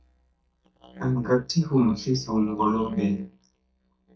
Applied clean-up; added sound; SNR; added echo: neural mask model DeepFilterNet 3.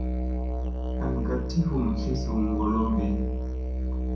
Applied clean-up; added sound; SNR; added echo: none; Musical instrument; -2 dB; reverberation time 0.6 s.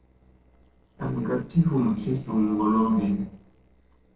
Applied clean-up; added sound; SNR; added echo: neural separator model SepFormer DNS4.